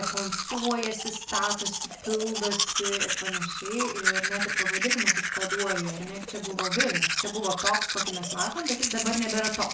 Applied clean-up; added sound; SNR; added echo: none; Domestic sounds, home sounds; -2 dB; reverberation time 0.4 s.